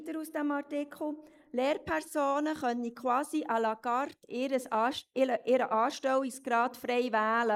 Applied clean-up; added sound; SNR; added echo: neural mask model Resemble Enhance denoiser.